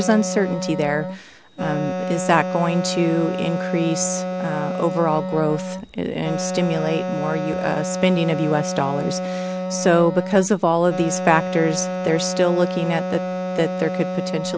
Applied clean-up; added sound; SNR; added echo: none; Wind instrument, woodwind instrument; 4 dB; none.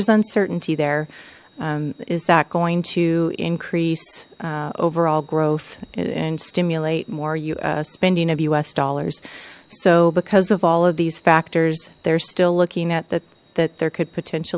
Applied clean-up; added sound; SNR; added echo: none; none; none; none.